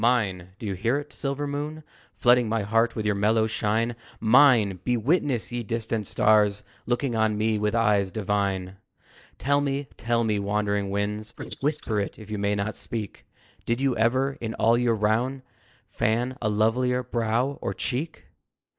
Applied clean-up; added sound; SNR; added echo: neural mask model Resemble Enhance denoiser.